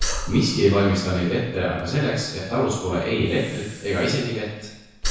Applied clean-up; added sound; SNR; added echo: none; Breathing; 10 dB; reverberation time 1.0 s.